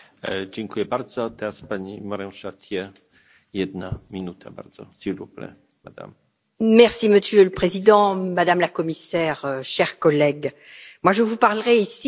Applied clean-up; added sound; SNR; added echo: none; none; none; none.